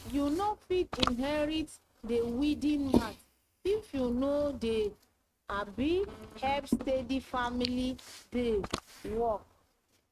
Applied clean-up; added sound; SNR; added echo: neural mask model RNNoise.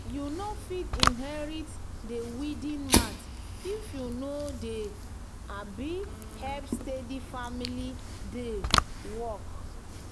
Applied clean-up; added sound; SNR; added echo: none; Fire; -4 dB; none.